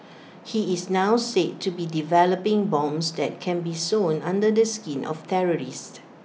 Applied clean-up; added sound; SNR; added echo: none; none; none; none.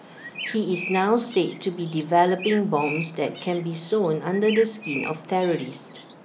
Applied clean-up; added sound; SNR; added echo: none; Bird; 13 dB; none.